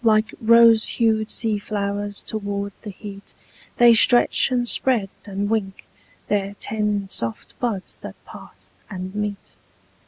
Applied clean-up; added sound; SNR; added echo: none; none; none; none.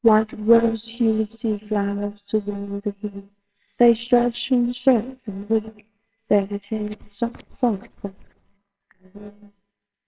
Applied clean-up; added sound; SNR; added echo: neural separator model SepFormer WHAMR!.